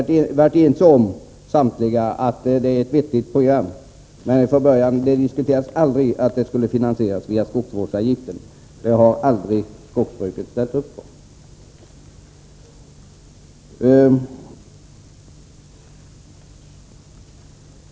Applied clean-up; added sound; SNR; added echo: none; none; none; none.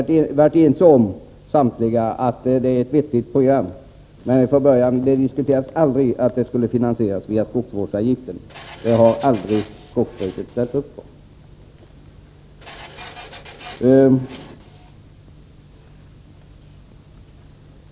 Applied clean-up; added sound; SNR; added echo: none; Printer; 19 dB; none.